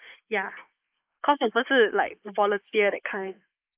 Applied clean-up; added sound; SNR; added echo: neural mask model Resemble Enhance denoiser.